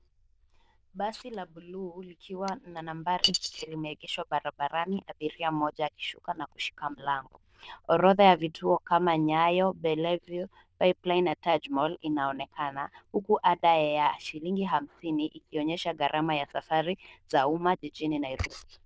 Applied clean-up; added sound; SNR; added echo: neural diffusion model UNIVERSE++.